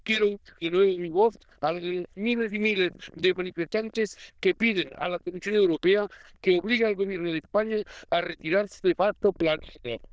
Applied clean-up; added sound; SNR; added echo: neural diffusion model UNIVERSE++.